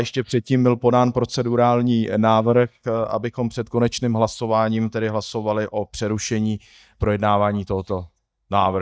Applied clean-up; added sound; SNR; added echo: neural mask model DeepFilterNet 3.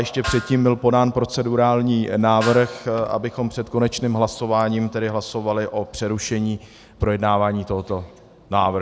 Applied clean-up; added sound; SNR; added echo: none; Snare drum; 15 dB; none.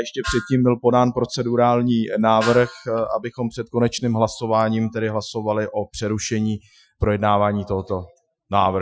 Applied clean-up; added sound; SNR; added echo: classical method Wiener filter.